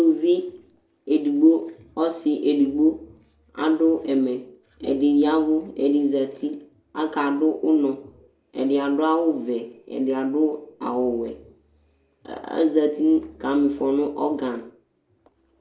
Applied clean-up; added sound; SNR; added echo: none; none; none; none.